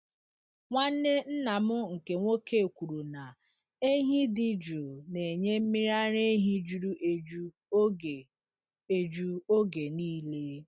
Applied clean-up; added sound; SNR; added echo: none; none; none; none.